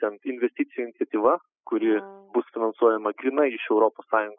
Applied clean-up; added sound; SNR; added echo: classical method spectral subtraction.